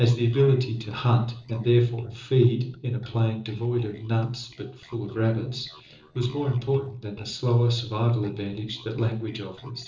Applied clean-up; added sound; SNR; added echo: neural separator model SepFormer DNS4.